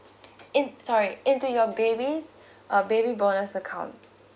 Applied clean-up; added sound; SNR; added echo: none; none; none; none.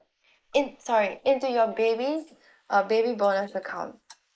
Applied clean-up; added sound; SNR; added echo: neural mask model Resemble Enhance denoiser.